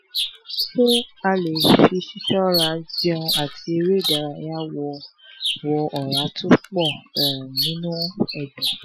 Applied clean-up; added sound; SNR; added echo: classical method Wiener filter.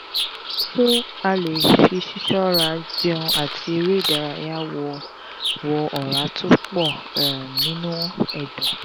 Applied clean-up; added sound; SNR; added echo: none; Bird vocalization, bird call, bird song; 4 dB; none.